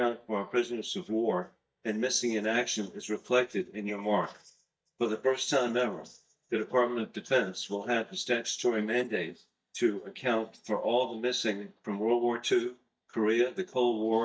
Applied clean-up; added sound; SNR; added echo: neural mask model DeepFilterNet 3.